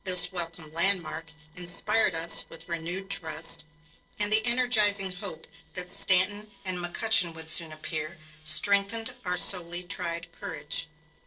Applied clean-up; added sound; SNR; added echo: neural separator model SepFormer DNS4.